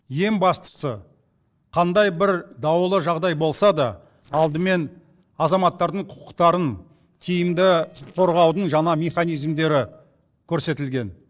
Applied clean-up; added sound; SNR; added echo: neural separator model SepFormer DNS4.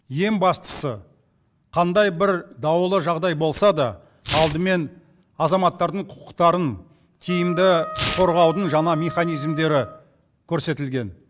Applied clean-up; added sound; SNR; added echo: none; Wind instrument, woodwind instrument + Tearing; 11 dB; none.